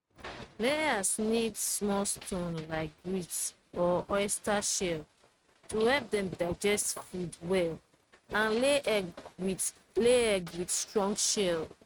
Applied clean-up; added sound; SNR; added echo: neural mask model RNNoise.